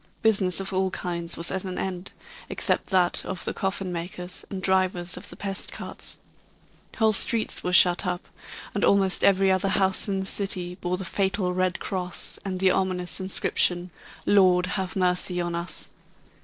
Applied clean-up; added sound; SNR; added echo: neural separator model SepFormer DNS4.